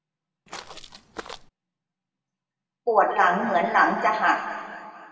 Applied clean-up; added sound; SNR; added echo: none; Walk, footsteps; 15 dB; reverberation time 2.0 s.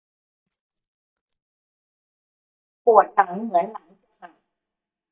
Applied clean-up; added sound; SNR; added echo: neural mask model DeepFilterNet 3.